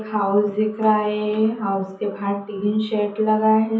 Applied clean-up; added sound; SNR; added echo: none; none; none; reverberation time 0.7 s.